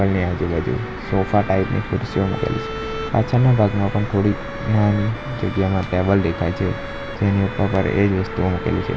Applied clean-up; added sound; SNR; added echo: none; Bowed string instrument; 14 dB; none.